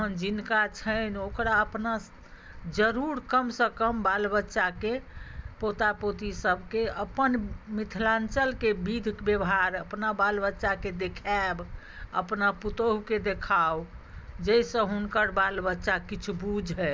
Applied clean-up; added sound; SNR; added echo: none; none; none; none.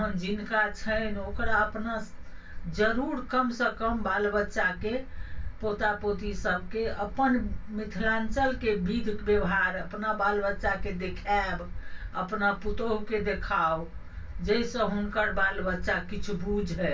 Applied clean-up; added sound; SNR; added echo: none; none; none; reverberation time 0.2 s.